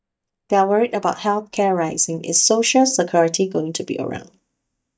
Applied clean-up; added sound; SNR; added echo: neural mask model DeepFilterNet 3.